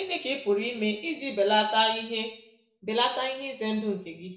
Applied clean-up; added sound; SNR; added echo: none; none; none; reverberation time 0.6 s.